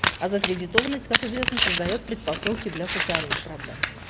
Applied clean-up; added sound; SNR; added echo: none; Domestic sounds, home sounds; -2 dB; none.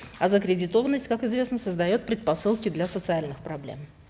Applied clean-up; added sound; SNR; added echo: none; none; none; none.